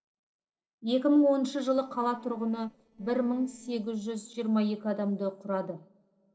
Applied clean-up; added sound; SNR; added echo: neural separator model SepFormer DNS4.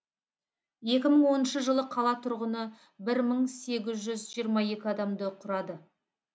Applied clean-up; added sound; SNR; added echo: none; none; none; none.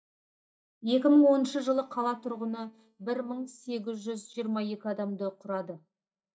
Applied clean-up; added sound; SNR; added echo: neural mask model DeepFilterNet 3.